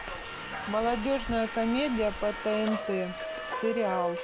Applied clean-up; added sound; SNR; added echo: none; Subway, metro, underground; 6 dB; none.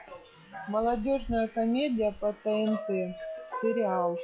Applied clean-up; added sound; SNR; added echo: classical method log-MMSE.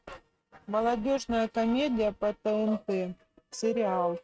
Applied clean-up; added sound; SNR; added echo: neural mask model RNNoise.